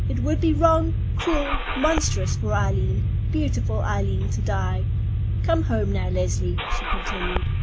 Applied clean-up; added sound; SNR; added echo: none; Engine starting / Car; -4 dB; none.